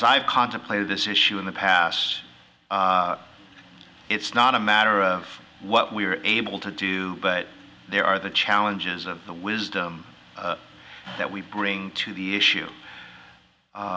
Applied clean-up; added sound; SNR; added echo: none; none; none; none.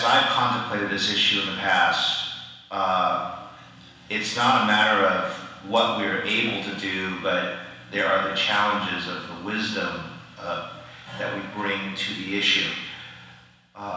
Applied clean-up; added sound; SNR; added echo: none; none; none; reverberation time 1.1 s.